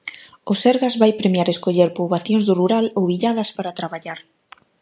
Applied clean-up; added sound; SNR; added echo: none; none; none; none.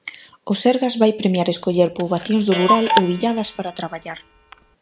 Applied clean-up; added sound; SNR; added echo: none; Clock; 5 dB; none.